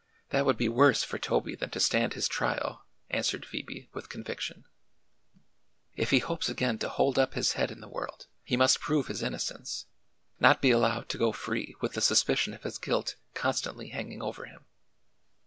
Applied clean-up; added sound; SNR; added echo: none; none; none; none.